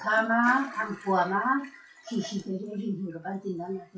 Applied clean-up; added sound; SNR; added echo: classical method WPE with log-MMSE.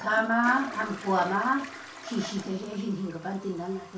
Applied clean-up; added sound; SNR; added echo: none; Toilet flush; 14 dB; reverberation time 0.3 s.